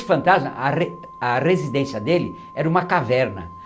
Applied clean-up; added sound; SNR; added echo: none; Organ; 19 dB; none.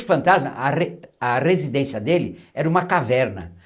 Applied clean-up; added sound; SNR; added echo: neural mask model Resemble Enhance denoiser.